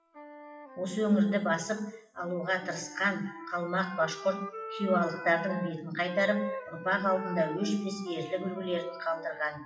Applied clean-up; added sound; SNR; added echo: classical method WPE with log-MMSE.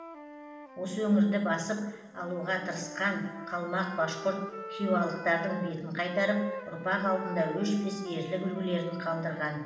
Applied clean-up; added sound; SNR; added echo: none; Wind instrument, woodwind instrument; 12 dB; reverberation time 1.1 s.